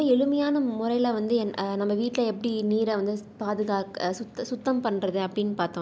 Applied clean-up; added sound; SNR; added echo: none; none; none; none.